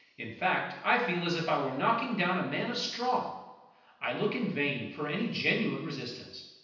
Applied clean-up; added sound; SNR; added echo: none; none; none; reverberation time 0.9 s.